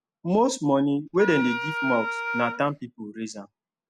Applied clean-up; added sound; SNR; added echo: none; Wind instrument, woodwind instrument; 5 dB; none.